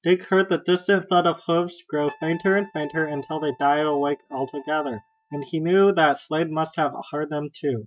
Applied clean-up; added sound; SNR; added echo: neural mask model RNNoise.